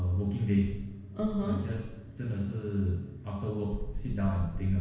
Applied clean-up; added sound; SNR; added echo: none; Insect; 10 dB; reverberation time 1.1 s.